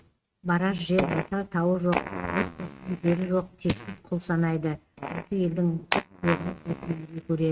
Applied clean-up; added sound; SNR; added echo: neural mask model RNNoise.